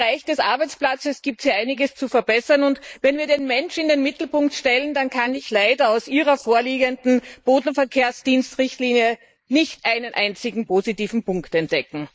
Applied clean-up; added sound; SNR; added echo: neural mask model Resemble Enhance denoiser.